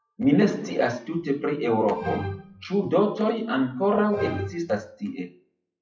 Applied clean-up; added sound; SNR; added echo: classical method WPE with log-MMSE.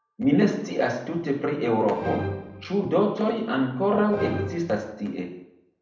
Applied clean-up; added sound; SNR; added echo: none; Musical instrument; 10 dB; reverberation time 0.7 s.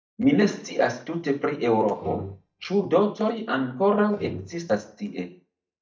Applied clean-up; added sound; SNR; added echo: neural mask model DeepFilterNet 3.